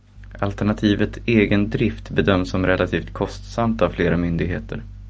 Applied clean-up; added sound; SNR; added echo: none; none; none; none.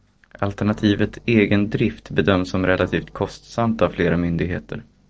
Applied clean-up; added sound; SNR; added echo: neural separator model SepFormer DNS4.